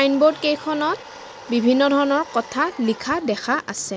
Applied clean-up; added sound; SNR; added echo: none; Domestic sounds, home sounds; 19 dB; none.